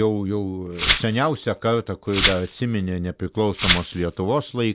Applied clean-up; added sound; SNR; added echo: none; Glass; 3 dB; none.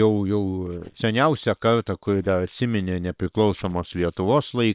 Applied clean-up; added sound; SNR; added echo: neural separator model SepFormer WHAM!.